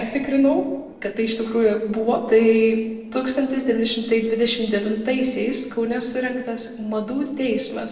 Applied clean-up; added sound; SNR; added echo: neural separator model SepFormer DNS4.